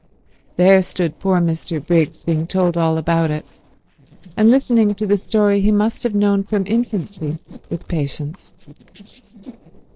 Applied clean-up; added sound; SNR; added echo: neural separator model SepFormer DNS4.